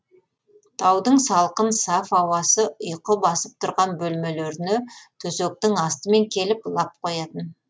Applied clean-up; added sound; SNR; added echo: none; none; none; none.